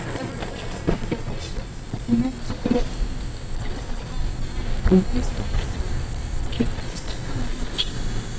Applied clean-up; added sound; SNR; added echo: neural mask model DeepFilterNet 3.